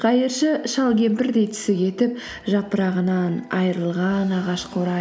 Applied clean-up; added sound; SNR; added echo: none; none; none; none.